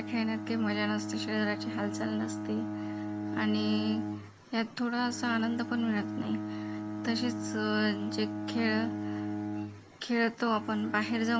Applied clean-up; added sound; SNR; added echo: none; Bowed string instrument; 5 dB; none.